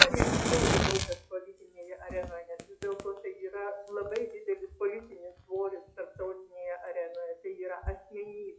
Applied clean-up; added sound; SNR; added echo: classical method WPE with log-MMSE.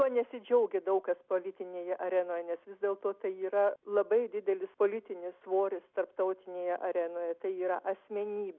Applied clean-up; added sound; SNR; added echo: none; none; none; none.